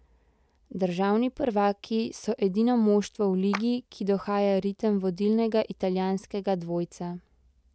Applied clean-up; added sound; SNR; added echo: none; Clapping; 16 dB; none.